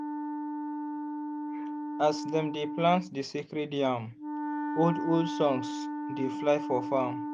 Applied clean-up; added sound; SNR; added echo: none; Wind instrument, woodwind instrument; 4 dB; none.